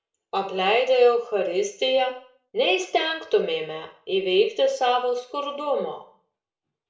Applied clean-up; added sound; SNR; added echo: none; none; none; reverberation time 0.4 s.